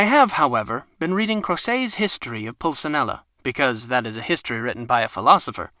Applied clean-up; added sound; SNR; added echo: none; none; none; none.